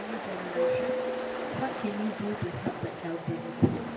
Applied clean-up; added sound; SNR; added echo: none; Ocean; 0 dB; reverberation time 1.0 s.